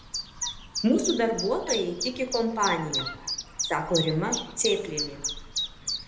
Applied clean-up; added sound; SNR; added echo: none; Chirp, tweet; 5 dB; reverberation time 0.8 s.